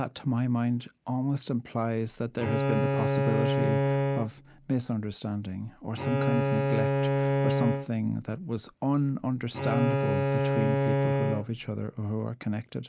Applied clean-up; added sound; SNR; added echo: none; Bowed string instrument; -3 dB; none.